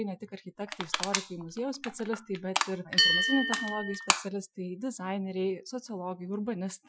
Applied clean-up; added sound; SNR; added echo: classical method Wiener filter.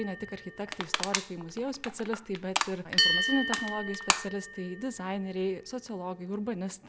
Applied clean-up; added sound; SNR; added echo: none; Bell + Crushing; -1 dB; none.